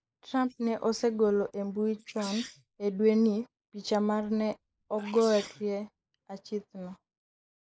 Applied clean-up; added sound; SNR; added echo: neural mask model Resemble Enhance denoiser.